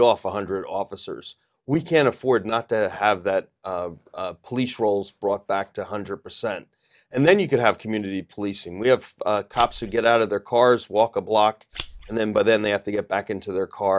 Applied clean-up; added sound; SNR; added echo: none; Scissors; 5 dB; none.